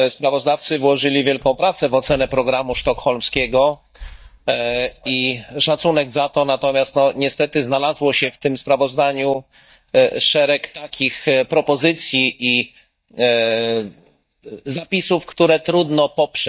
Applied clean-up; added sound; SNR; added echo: neural mask model DeepFilterNet 3.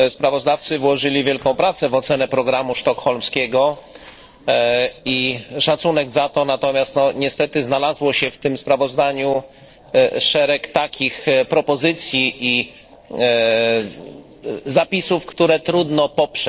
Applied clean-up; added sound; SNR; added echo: neural separator model SepFormer DNS4.